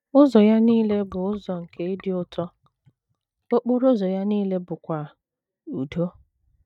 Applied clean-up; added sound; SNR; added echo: neural mask model DeepFilterNet 3.